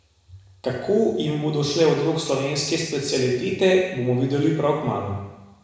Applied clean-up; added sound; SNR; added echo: none; none; none; reverberation time 1.0 s.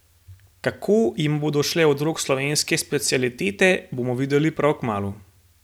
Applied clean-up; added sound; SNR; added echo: none; none; none; none.